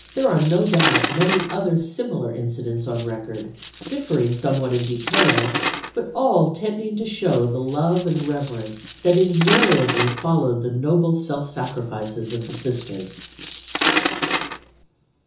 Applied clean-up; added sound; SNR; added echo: none; Coin (dropping); 5 dB; reverberation time 0.7 s.